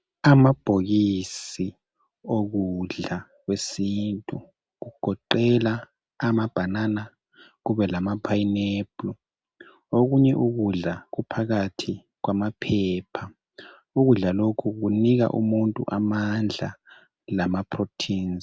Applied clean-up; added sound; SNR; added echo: none; none; none; none.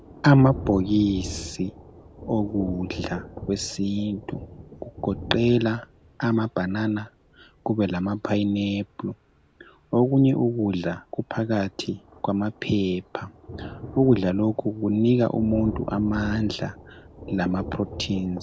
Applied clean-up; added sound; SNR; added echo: none; Thunder; 15 dB; none.